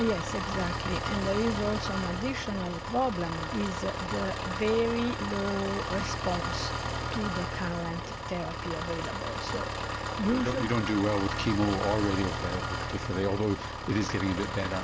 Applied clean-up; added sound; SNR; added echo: none; Engine; 2 dB; none.